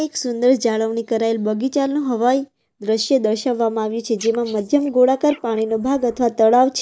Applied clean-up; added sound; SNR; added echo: neural mask model Resemble Enhance denoiser.